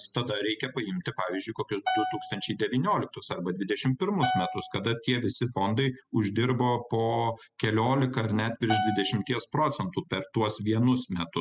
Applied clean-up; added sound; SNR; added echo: classical method spectral subtraction.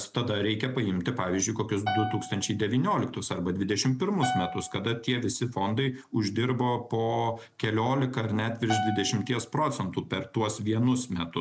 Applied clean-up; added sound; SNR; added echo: none; Piano; 7 dB; none.